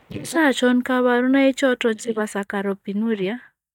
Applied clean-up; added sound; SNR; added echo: neural mask model DeepFilterNet 3.